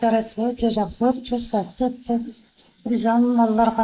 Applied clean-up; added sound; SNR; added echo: neural mask model Resemble Enhance denoiser.